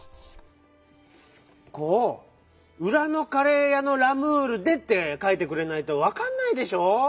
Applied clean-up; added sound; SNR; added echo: none; none; none; none.